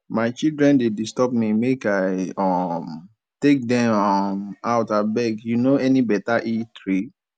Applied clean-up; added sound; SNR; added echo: none; none; none; none.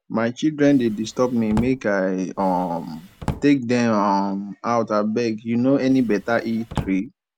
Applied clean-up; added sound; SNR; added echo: none; Drawer open or close; 13 dB; none.